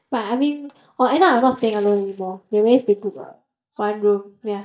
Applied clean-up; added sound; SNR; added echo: neural mask model DeepFilterNet 3.